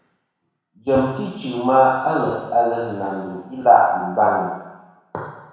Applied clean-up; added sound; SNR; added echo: none; none; none; reverberation time 1.1 s.